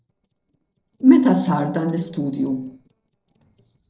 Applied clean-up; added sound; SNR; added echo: neural separator model SepFormer DNS4.